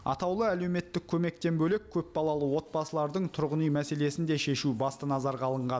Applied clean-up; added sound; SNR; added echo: none; none; none; none.